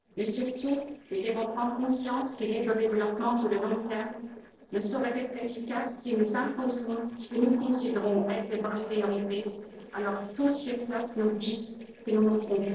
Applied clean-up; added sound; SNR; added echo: neural separator model SepFormer DNS4.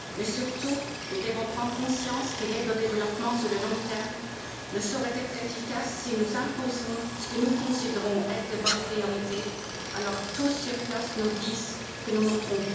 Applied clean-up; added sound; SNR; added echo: none; Stream; 6 dB; reverberation time 1.0 s.